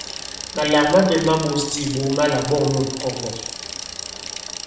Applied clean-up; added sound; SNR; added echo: none; Bicycle; 11 dB; reverberation time 0.9 s.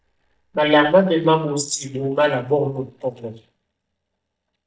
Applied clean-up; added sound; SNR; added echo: neural mask model DeepFilterNet 3.